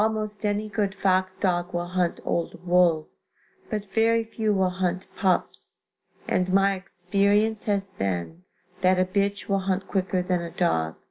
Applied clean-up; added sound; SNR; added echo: none; none; none; none.